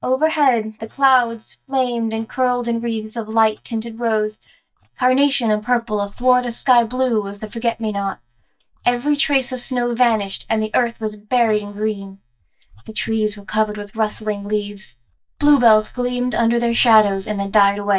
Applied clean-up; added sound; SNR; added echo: neural mask model DeepFilterNet 3.